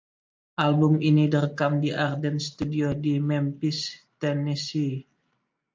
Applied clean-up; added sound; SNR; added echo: none; none; none; none.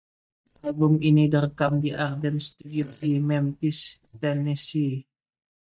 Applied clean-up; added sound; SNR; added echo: neural mask model DeepFilterNet 3.